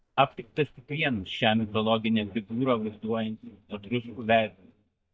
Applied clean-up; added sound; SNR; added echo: neural mask model DeepFilterNet 3.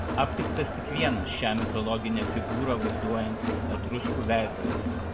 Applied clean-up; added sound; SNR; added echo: none; Crowd; 0 dB; reverberation time 0.4 s.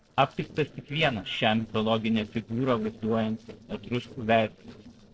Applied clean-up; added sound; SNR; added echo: neural separator model SepFormer DNS4.